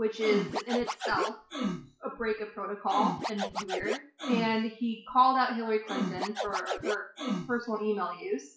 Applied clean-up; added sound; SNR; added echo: classical method WPE with log-MMSE.